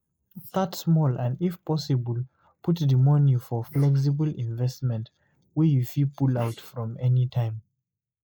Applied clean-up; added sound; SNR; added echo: neural mask model Resemble Enhance denoiser.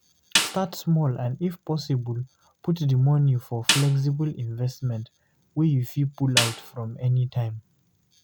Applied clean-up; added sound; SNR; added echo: none; Snare drum; 5 dB; none.